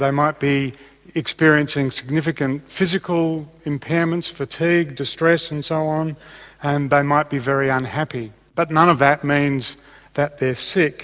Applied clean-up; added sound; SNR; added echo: none; none; none; none.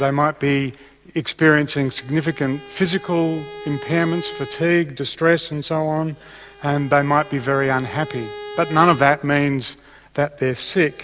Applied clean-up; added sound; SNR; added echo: none; Bowed string instrument; 18 dB; none.